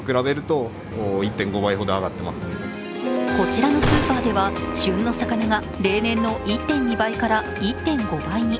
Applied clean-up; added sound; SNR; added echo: none; Gunshot, gunfire + Wind instrument, woodwind instrument; 5 dB; none.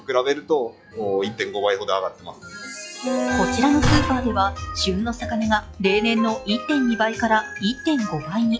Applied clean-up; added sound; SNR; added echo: classical method log-MMSE.